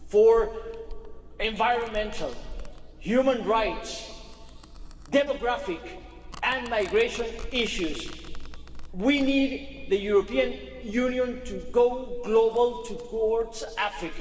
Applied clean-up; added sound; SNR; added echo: none; Domestic sounds, home sounds; 11 dB; reverberation time 2.5 s.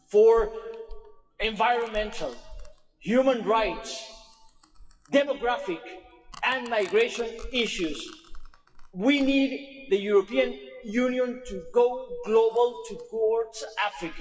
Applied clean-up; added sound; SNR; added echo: classical method WPE with log-MMSE.